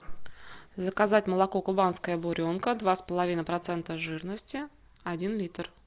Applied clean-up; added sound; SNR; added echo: none; none; none; none.